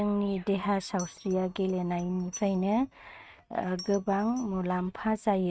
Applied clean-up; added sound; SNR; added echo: neural mask model RNNoise.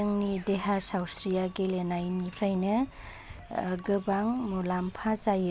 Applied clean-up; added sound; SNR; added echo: none; Bell; 13 dB; none.